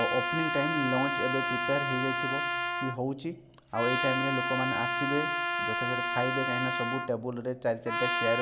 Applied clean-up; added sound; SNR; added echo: none; Trumpet; -1 dB; none.